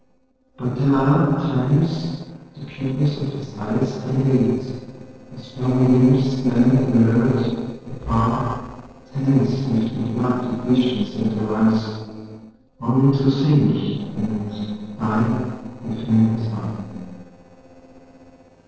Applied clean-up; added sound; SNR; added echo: neural separator model SepFormer DNS4.